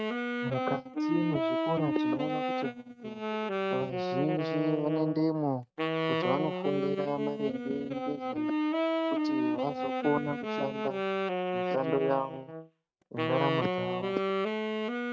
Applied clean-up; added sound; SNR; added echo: neural mask model RNNoise.